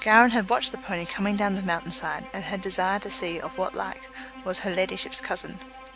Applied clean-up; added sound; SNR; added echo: none; Bowed string instrument; 17 dB; none.